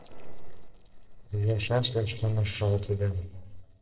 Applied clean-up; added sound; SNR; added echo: neural separator model SepFormer DNS4.